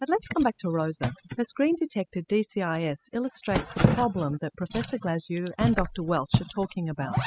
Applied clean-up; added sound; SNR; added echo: classical method spectral subtraction.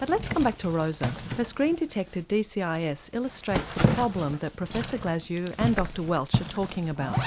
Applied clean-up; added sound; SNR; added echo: none; Zipper (clothing); 3 dB; none.